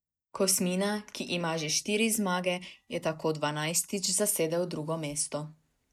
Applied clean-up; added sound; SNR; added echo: neural mask model DeepFilterNet 3.